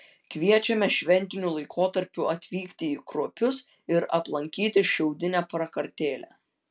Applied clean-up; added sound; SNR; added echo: none; none; none; none.